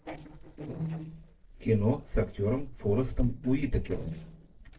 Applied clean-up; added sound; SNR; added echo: neural separator model SepFormer DNS4.